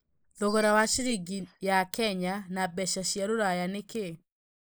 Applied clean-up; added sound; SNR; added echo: neural mask model Resemble Enhance denoiser.